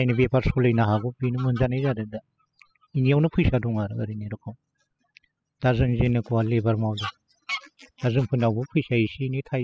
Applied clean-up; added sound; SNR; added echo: classical method spectral subtraction.